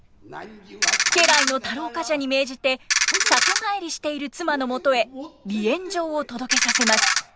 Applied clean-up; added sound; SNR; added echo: none; Ratchet, pawl; -5 dB; none.